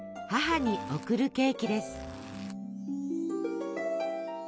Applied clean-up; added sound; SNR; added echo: none; Zipper (clothing); 15 dB; none.